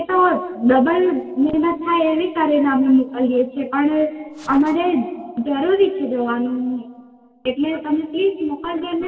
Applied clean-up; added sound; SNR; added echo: neural separator model SepFormer DNS4.